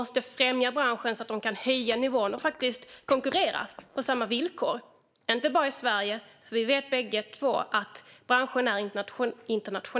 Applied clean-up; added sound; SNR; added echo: neural mask model Resemble Enhance denoiser.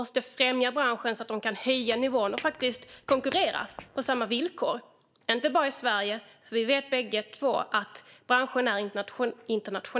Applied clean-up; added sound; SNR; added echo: neural mask model DeepFilterNet 3.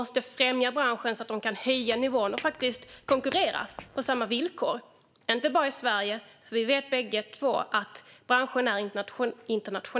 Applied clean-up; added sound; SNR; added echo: none; Squeak / Walk, footsteps; 17 dB; none.